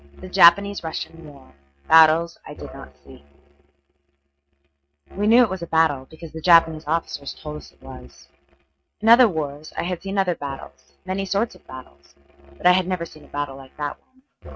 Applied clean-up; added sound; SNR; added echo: neural mask model RNNoise.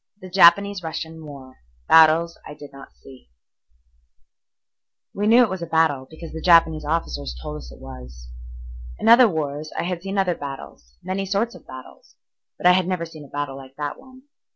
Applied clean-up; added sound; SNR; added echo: none; none; none; none.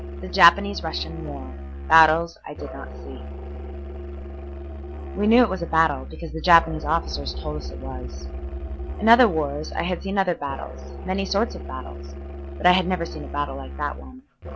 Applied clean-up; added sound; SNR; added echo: none; Musical instrument; 9 dB; none.